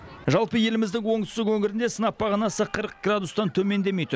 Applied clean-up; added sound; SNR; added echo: none; none; none; none.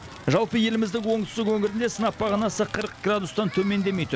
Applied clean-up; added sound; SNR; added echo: none; Crackle; 17 dB; none.